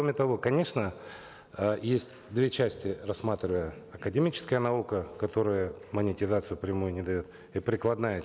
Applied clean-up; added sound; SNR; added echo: none; none; none; none.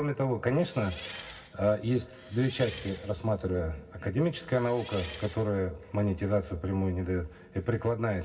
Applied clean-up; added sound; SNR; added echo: none; Engine; 16 dB; reverberation time 0.4 s.